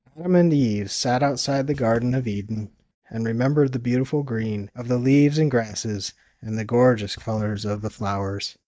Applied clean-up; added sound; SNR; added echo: neural mask model DeepFilterNet 3.